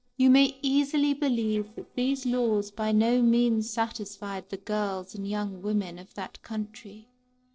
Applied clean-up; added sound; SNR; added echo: neural separator model SepFormer DNS4.